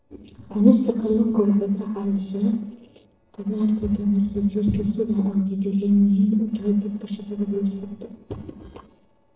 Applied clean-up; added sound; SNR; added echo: neural separator model SepFormer DNS4.